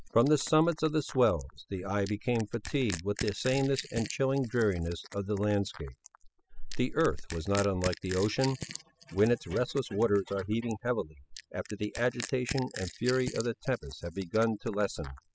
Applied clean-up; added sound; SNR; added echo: classical method spectral subtraction.